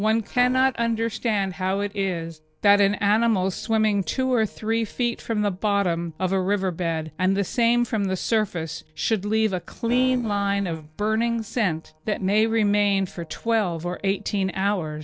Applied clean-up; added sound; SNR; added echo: neural separator model SepFormer DNS4.